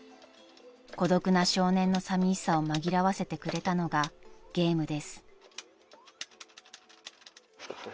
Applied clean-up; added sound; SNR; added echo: none; none; none; none.